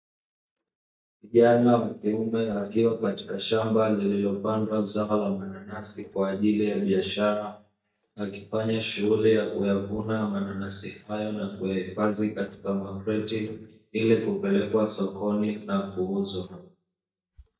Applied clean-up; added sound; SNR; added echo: neural mask model DeepFilterNet 3.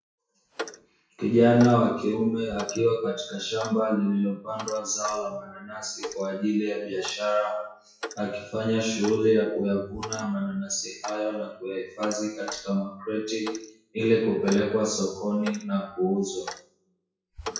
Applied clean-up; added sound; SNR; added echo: classical method WPE with log-MMSE.